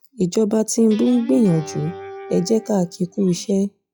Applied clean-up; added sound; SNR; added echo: classical method log-MMSE.